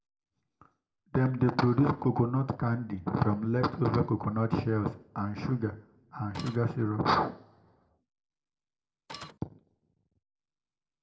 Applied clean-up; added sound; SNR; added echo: none; Printer; 13 dB; reverberation time 0.5 s.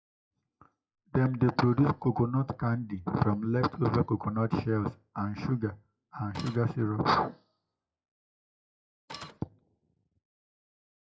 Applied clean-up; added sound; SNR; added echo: classical method WPE with log-MMSE.